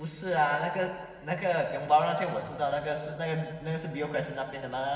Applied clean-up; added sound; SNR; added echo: none; none; none; reverberation time 1.6 s.